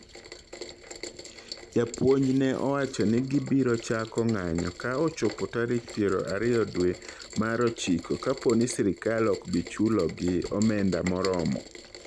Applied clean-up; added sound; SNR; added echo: none; Rain; 16 dB; none.